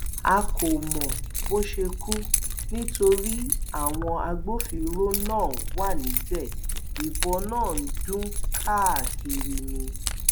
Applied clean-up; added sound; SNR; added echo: none; Keys jangling; -1 dB; none.